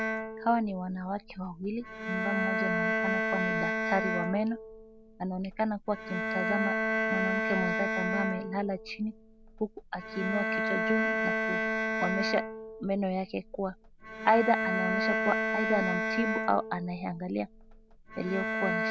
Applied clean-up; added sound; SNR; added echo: none; Bowed string instrument; 0 dB; none.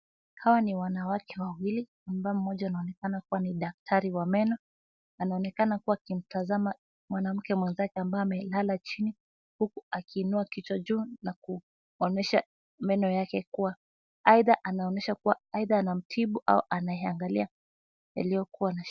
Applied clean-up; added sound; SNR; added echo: none; none; none; none.